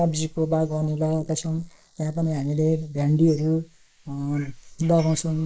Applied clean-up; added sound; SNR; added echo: neural mask model Resemble Enhance denoiser.